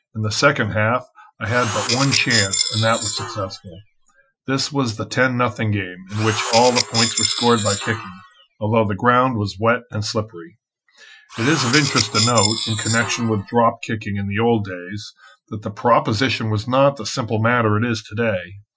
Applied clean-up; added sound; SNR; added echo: classical method Wiener filter.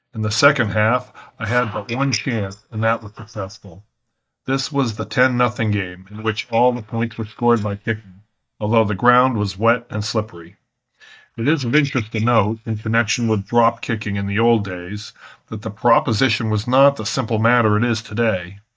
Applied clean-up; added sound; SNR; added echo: neural mask model DeepFilterNet 3.